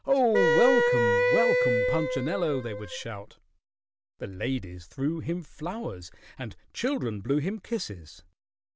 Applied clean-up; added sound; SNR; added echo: none; Wind instrument, woodwind instrument; -5 dB; none.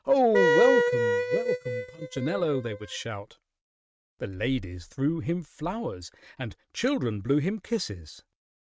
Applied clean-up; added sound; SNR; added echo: neural mask model RNNoise.